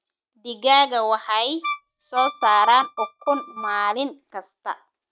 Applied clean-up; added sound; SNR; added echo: neural mask model RNNoise.